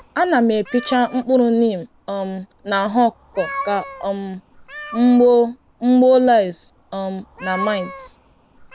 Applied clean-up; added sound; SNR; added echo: none; Meow; 17 dB; none.